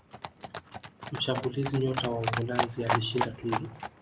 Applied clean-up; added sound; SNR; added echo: none; Livestock, farm animals, working animals; 2 dB; none.